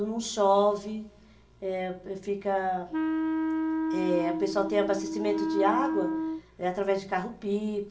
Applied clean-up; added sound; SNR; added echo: none; Wind instrument, woodwind instrument; 0 dB; reverberation time 0.5 s.